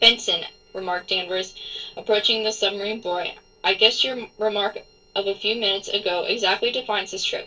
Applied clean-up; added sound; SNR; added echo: neural separator model SepFormer DNS4.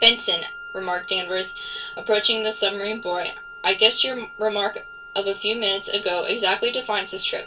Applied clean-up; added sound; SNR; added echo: none; Wind instrument, woodwind instrument; 14 dB; reverberation time 0.2 s.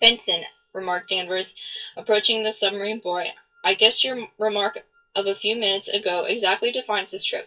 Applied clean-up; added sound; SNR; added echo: classical method WPE with log-MMSE.